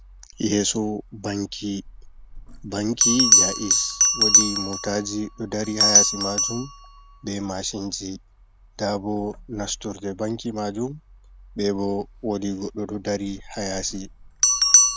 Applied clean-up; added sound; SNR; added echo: none; Bell; -3 dB; none.